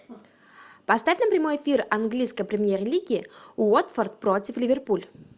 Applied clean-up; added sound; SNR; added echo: none; none; none; none.